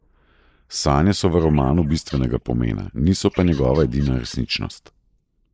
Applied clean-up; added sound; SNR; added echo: neural mask model Resemble Enhance denoiser.